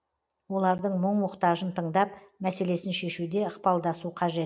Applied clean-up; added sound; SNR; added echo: none; none; none; none.